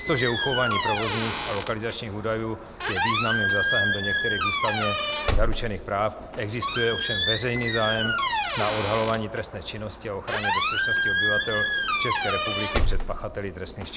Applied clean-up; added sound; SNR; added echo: none; Squeak; -3 dB; none.